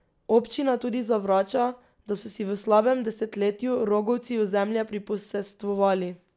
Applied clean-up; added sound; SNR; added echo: none; none; none; none.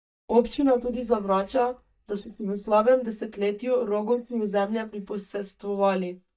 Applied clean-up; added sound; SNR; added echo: neural mask model DeepFilterNet 3.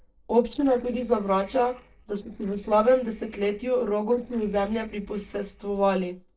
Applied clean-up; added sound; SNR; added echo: neural separator model SepFormer DNS4.